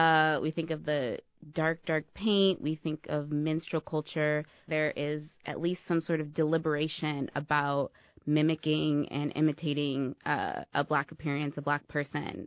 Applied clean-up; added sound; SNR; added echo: none; none; none; none.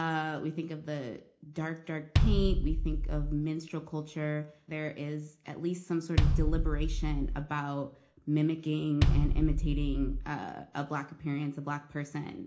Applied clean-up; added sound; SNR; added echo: none; Bass drum; -5 dB; reverberation time 0.4 s.